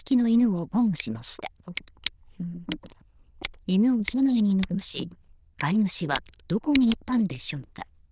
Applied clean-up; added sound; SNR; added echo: neural diffusion model UNIVERSE++.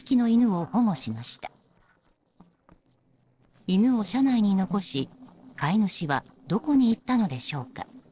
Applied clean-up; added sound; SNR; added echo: neural separator model SepFormer DNS4.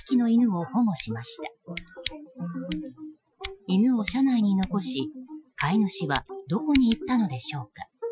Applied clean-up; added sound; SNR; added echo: classical method Wiener filter.